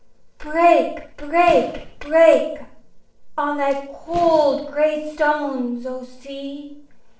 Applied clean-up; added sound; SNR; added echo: neural separator model SepFormer DNS4.